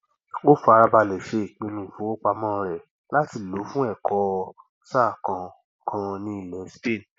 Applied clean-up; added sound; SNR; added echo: none; none; none; none.